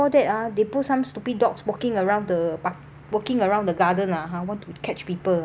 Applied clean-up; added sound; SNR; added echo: none; none; none; none.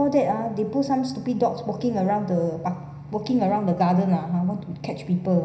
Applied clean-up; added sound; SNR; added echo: none; none; none; reverberation time 0.9 s.